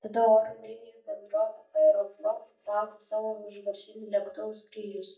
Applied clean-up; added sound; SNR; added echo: neural mask model DeepFilterNet 3.